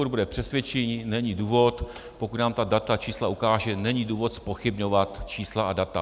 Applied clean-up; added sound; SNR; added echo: none; none; none; none.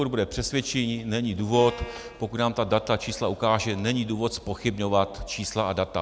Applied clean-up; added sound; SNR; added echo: none; Bowed string instrument; 19 dB; none.